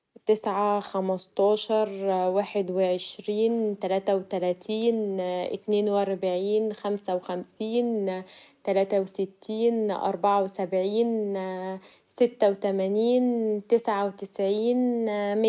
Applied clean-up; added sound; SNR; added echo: none; none; none; none.